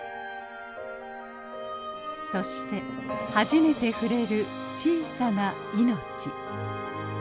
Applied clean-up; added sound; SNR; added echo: none; none; none; none.